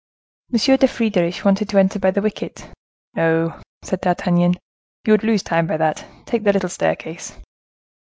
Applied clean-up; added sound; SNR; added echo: none; none; none; none.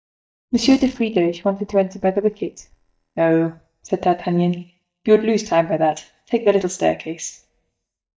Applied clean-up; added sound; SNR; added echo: neural mask model DeepFilterNet 3.